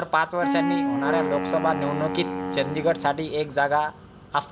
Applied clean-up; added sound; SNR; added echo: none; Wind instrument, woodwind instrument; 2 dB; none.